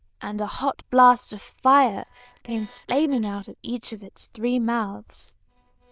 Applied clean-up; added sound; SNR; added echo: neural diffusion model UNIVERSE++.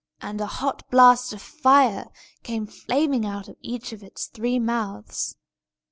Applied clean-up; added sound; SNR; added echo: none; none; none; none.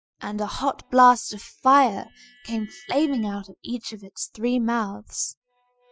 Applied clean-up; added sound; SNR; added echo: classical method Wiener filter.